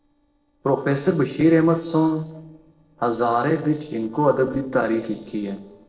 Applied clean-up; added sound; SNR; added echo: neural separator model SepFormer DNS4.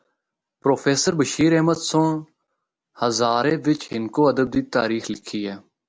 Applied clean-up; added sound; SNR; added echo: none; none; none; none.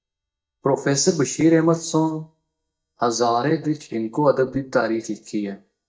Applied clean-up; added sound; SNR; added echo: neural mask model DeepFilterNet 3.